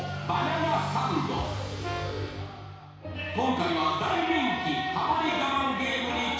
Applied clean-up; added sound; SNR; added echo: none; Brass instrument; 12 dB; reverberation time 1.1 s.